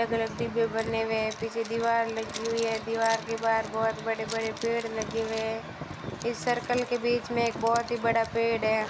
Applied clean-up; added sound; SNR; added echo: none; Zipper (clothing) + Bowed string instrument; 15 dB; none.